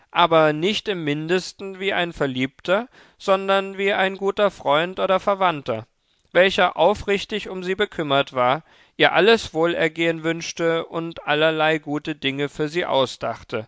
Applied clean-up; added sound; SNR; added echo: none; none; none; none.